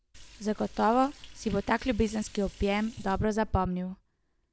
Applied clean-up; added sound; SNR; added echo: none; Liquid; 17 dB; none.